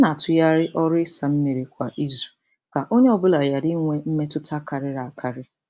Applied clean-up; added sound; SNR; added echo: none; none; none; none.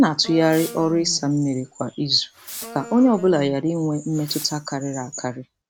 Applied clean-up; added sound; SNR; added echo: none; Wind instrument, woodwind instrument + Fireworks; 17 dB; none.